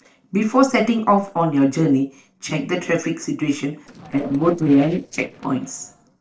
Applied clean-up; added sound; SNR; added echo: neural separator model SepFormer DNS4.